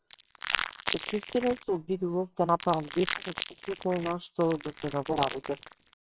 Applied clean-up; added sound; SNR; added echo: neural separator model SepFormer WHAMR!.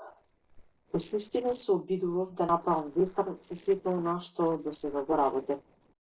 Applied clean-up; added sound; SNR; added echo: neural separator model SepFormer DNS4.